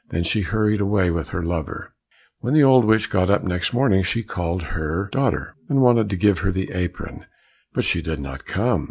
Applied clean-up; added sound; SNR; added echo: none; none; none; none.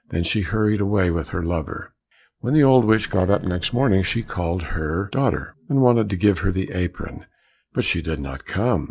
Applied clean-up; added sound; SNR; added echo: neural separator model SepFormer DNS4.